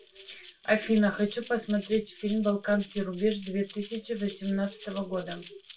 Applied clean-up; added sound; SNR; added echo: none; Rattle (instrument); 14 dB; reverberation time 0.2 s.